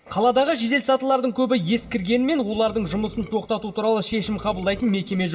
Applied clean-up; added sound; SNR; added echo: none; Burping, eructation; 18 dB; reverberation time 0.4 s.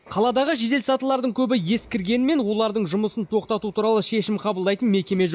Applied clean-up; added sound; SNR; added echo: none; none; none; none.